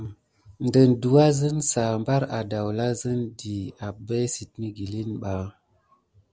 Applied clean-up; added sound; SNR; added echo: none; none; none; none.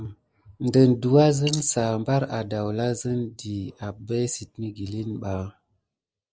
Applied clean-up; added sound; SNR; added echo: neural mask model Resemble Enhance denoiser.